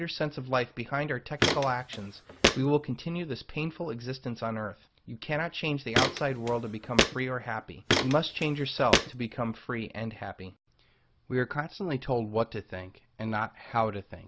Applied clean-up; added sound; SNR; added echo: none; Walk, footsteps; -1 dB; none.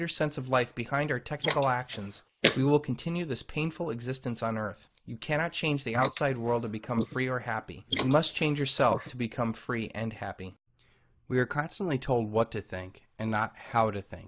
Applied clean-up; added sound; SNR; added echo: neural mask model Resemble Enhance denoiser.